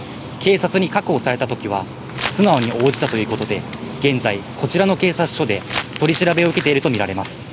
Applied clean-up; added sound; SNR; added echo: none; Crumpling, crinkling; 12 dB; none.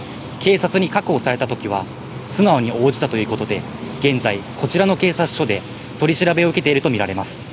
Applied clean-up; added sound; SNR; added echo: none; none; none; none.